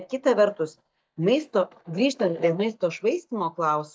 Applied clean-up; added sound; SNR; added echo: neural mask model DeepFilterNet 3.